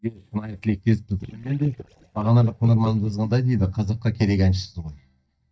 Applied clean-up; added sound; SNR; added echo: neural mask model DeepFilterNet 3.